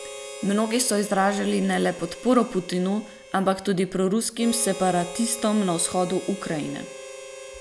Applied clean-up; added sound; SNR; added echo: none; Harmonica; 14 dB; none.